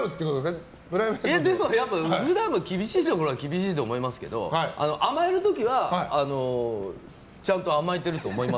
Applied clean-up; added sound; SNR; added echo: none; Cowbell; 20 dB; none.